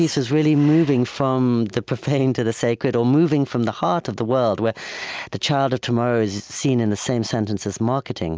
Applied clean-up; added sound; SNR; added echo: none; none; none; none.